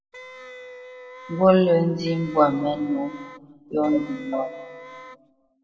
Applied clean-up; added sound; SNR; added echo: none; Wind instrument, woodwind instrument; 18 dB; reverberation time 1.2 s.